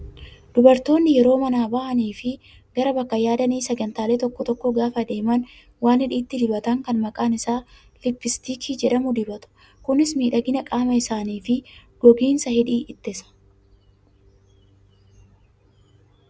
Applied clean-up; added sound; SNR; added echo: none; none; none; none.